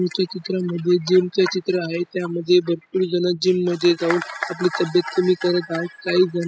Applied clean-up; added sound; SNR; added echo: classical method spectral subtraction.